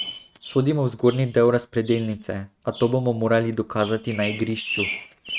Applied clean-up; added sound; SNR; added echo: neural mask model RNNoise.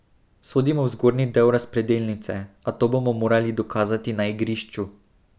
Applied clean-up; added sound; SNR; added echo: none; none; none; none.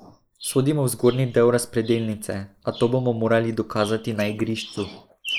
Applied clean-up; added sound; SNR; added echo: neural mask model Resemble Enhance denoiser.